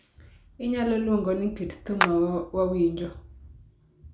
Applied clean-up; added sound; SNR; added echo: none; Clapping; 4 dB; none.